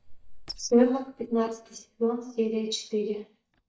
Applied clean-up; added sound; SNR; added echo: neural mask model DeepFilterNet 3.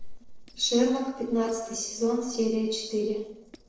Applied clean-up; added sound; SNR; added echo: neural separator model SepFormer DNS4.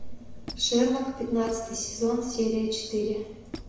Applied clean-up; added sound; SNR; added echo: none; Squeak; 19 dB; reverberation time 0.8 s.